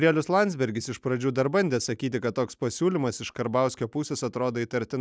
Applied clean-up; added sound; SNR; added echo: none; none; none; none.